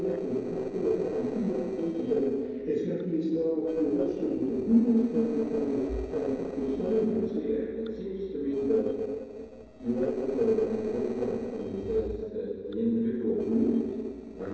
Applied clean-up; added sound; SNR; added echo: neural separator model SepFormer DNS4.